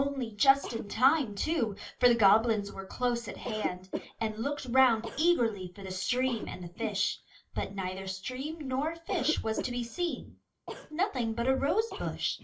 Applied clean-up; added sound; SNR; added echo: none; Cough; 14 dB; reverberation time 0.2 s.